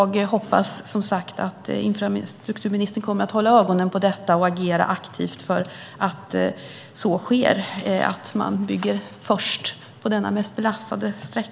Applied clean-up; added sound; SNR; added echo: none; none; none; none.